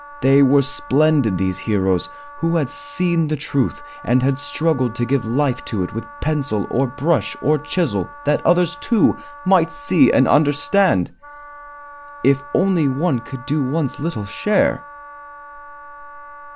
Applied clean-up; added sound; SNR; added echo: none; Wind instrument, woodwind instrument; 18 dB; none.